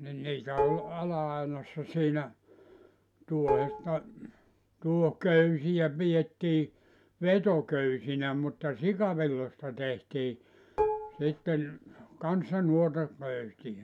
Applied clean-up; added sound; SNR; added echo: none; Dishes, pots, and pans; 4 dB; none.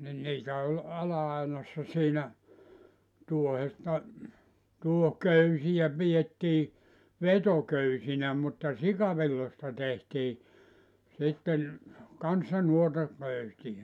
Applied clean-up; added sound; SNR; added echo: none; none; none; none.